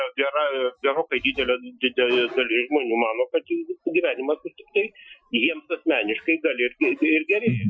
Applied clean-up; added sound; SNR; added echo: classical method Wiener filter.